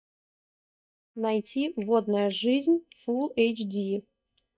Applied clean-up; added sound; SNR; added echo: neural mask model DeepFilterNet 3.